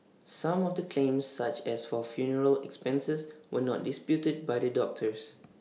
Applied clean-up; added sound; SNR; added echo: none; none; none; none.